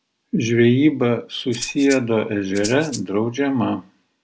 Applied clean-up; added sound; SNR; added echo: none; Rattle (instrument); 14 dB; none.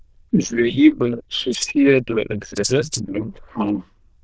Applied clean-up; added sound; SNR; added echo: neural diffusion model UNIVERSE++.